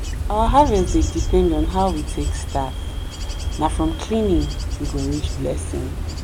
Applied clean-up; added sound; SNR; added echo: none; Wind / Bird / Insect; 1 dB; none.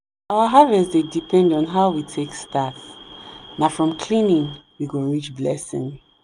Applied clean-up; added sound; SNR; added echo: none; none; none; none.